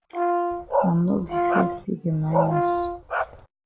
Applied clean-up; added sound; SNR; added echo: none; Brass instrument + Bark; -2 dB; none.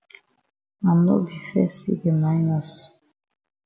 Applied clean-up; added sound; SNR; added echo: none; none; none; none.